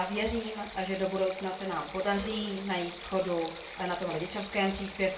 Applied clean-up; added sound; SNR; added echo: none; Stream; 8 dB; reverberation time 0.3 s.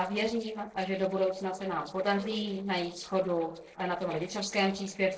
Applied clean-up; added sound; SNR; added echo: neural separator model SepFormer DNS4.